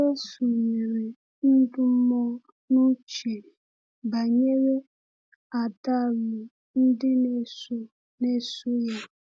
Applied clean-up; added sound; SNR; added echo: none; none; none; none.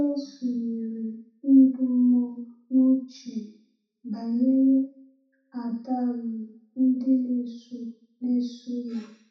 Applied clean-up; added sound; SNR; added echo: none; none; none; reverberation time 0.7 s.